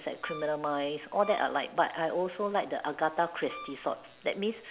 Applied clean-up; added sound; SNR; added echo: none; Wind instrument, woodwind instrument; 16 dB; none.